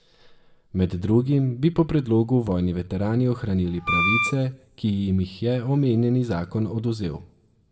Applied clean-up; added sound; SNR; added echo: none; Wind instrument, woodwind instrument; 1 dB; reverberation time 0.4 s.